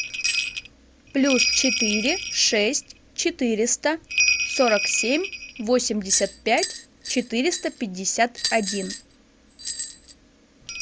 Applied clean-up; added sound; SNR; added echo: none; Bell; 4 dB; none.